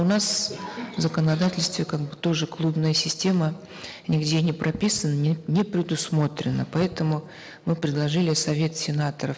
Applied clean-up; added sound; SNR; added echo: none; none; none; none.